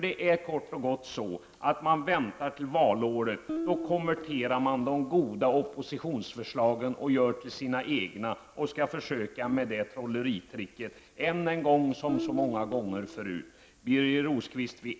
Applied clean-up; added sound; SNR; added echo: none; Guitar; 8 dB; none.